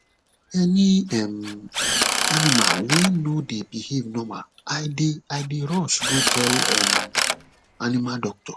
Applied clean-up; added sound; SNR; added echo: none; Drill; 1 dB; none.